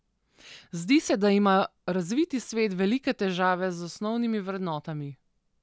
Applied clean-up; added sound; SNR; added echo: none; none; none; none.